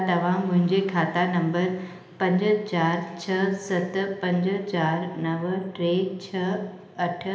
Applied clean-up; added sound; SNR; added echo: none; none; none; reverberation time 0.9 s.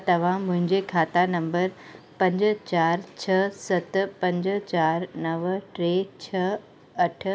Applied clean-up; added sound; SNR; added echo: none; none; none; none.